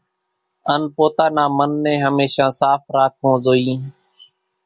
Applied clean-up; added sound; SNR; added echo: none; none; none; none.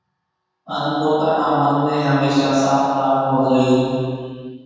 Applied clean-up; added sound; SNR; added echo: none; none; none; reverberation time 2.1 s.